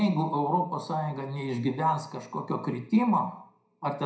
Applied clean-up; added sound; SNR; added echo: none; none; none; reverberation time 0.4 s.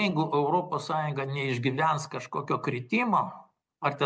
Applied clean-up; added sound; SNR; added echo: none; none; none; none.